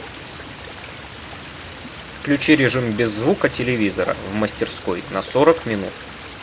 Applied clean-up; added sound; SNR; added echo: none; Stream; 14 dB; none.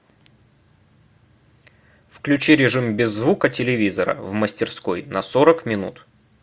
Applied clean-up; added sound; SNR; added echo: none; none; none; none.